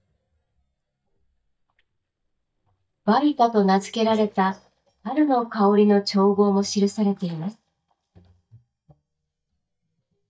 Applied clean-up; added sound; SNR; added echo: neural mask model DeepFilterNet 3.